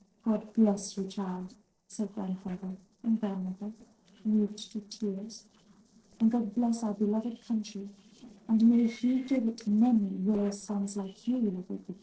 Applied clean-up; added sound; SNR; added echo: neural separator model SepFormer DNS4.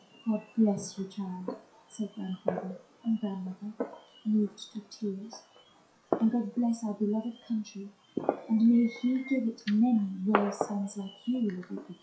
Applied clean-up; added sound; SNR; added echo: classical method WPE with log-MMSE.